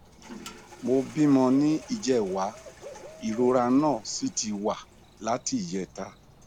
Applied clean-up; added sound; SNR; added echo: none; Toilet flush + Cricket / Bird; 19 dB; none.